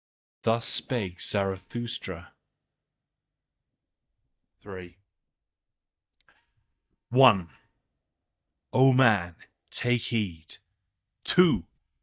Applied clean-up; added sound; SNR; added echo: neural mask model DeepFilterNet 3.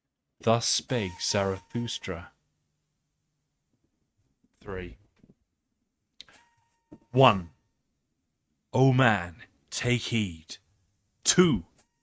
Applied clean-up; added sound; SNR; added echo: neural mask model RNNoise.